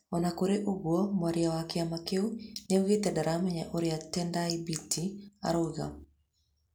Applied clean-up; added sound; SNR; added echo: none; none; none; none.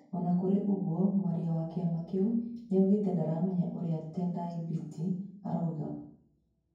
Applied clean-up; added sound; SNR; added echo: none; none; none; reverberation time 0.9 s.